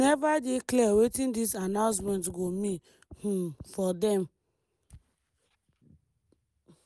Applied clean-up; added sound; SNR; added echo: none; none; none; none.